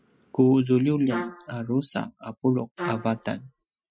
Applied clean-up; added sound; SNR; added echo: classical method Wiener filter.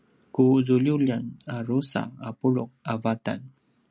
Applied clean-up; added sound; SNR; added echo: none; none; none; none.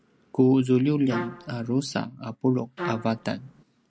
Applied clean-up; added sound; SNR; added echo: none; Trumpet; 11 dB; none.